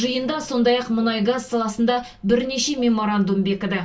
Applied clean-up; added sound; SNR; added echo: none; none; none; reverberation time 0.2 s.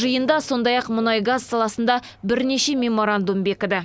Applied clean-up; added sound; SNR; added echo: none; none; none; none.